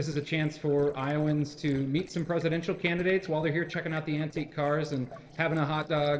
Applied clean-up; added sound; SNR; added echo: neural separator model SepFormer DNS4.